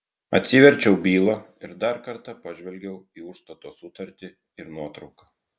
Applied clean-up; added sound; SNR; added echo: none; none; none; none.